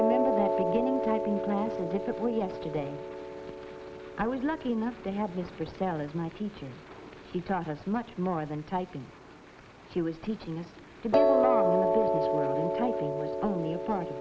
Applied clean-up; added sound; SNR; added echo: none; Piano; -1 dB; none.